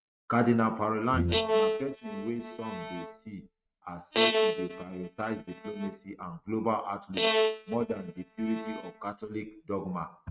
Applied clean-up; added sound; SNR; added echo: neural mask model RNNoise.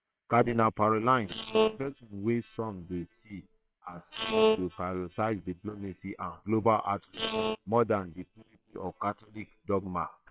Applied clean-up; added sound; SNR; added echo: neural separator model SepFormer WHAM!.